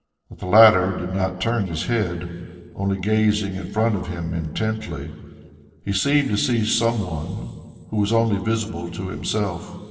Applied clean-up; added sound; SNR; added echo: neural separator model SepFormer DNS4.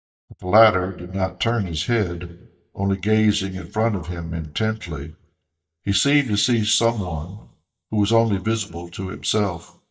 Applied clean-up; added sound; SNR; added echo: neural mask model DeepFilterNet 3.